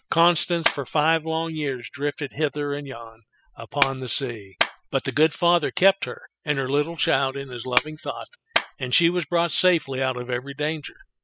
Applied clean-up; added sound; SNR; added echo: classical method spectral subtraction.